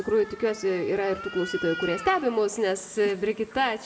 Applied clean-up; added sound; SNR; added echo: none; Cat; 14 dB; reverberation time 1.4 s.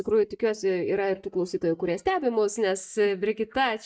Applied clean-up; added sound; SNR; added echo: neural mask model DeepFilterNet 3.